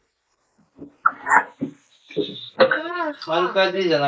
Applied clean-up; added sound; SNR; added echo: neural mask model Resemble Enhance denoiser.